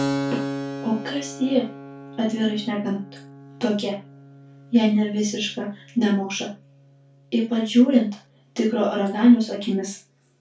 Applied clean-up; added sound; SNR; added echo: none; Keyboard (musical); 12 dB; reverberation time 0.2 s.